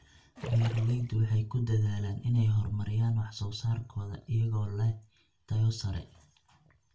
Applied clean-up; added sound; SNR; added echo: none; Splash, splatter; 15 dB; reverberation time 0.2 s.